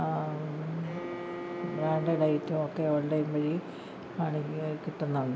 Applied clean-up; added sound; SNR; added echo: none; Bowed string instrument; 10 dB; none.